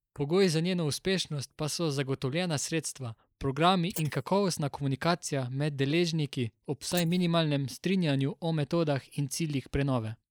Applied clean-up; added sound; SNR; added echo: neural mask model Resemble Enhance denoiser.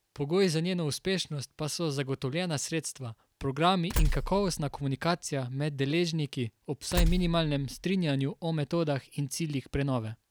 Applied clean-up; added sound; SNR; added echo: none; Tools; 3 dB; none.